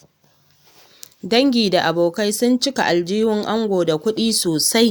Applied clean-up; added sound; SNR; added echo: none; none; none; none.